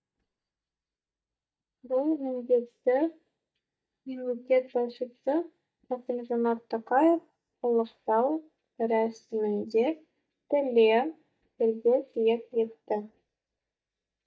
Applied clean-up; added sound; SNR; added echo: neural mask model DeepFilterNet 3.